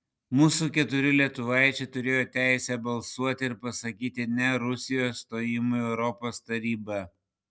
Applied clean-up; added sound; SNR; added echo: none; none; none; none.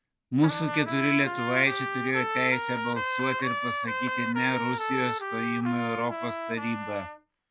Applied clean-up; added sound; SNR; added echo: none; Trumpet; 3 dB; none.